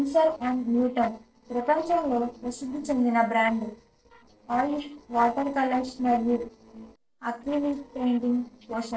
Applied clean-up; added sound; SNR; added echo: neural separator model SepFormer DNS4.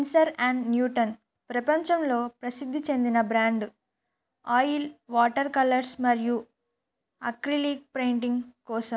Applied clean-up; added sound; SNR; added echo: none; none; none; none.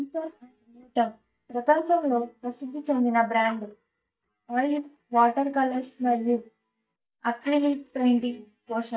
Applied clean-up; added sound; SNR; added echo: neural mask model DeepFilterNet 3.